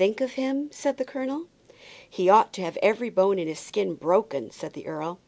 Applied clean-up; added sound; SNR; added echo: none; none; none; none.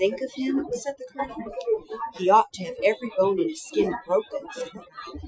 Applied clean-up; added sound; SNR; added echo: classical method Wiener filter.